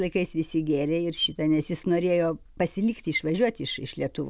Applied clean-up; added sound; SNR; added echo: none; none; none; none.